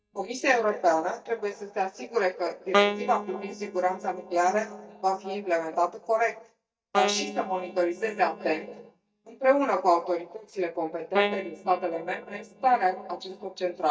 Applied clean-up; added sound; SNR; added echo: neural mask model DeepFilterNet 3.